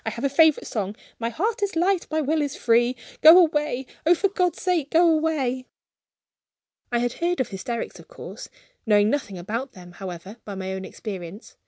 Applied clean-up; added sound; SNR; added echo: none; none; none; none.